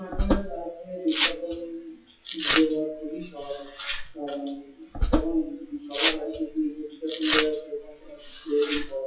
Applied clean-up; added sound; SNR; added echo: classical method WPE with log-MMSE.